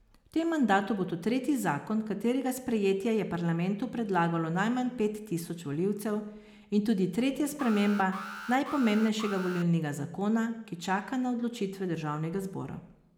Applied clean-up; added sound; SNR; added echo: none; Alarm; 14 dB; none.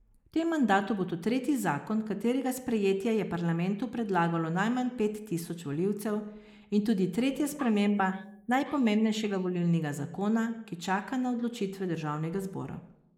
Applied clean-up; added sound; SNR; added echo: neural mask model Resemble Enhance denoiser.